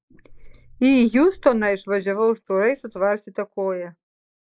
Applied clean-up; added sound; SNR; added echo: neural mask model Resemble Enhance denoiser.